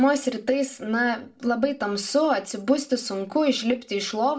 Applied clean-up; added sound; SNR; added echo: none; none; none; reverberation time 0.3 s.